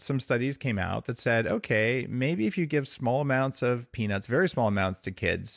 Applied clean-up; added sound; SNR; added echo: none; none; none; none.